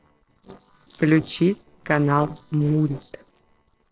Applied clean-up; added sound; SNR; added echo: neural separator model SepFormer DNS4.